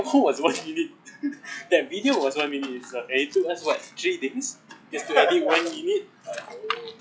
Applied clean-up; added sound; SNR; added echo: classical method log-MMSE.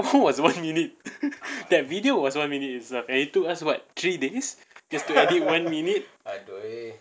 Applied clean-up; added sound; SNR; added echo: none; none; none; none.